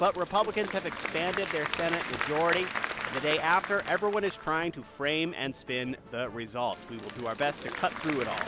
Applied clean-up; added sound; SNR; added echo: none; Applause / Crowd; 7 dB; none.